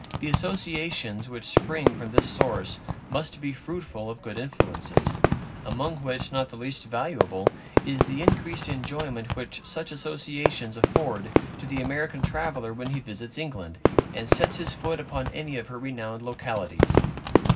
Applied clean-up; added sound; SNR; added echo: none; Fireworks; -4 dB; reverberation time 0.4 s.